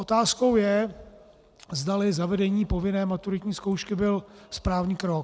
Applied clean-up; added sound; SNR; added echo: none; none; none; none.